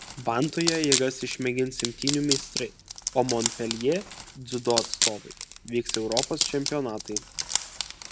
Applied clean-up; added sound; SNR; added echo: none; Wood; 3 dB; none.